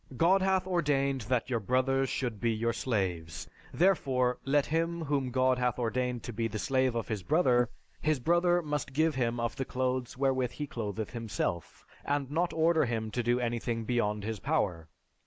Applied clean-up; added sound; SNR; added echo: neural mask model Resemble Enhance denoiser.